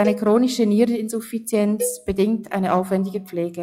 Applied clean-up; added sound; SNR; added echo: classical method log-MMSE.